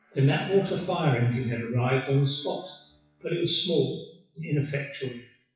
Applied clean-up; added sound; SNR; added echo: classical method WPE with log-MMSE.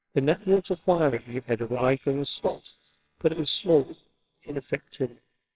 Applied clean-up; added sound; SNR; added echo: neural separator model SepFormer WHAMR!.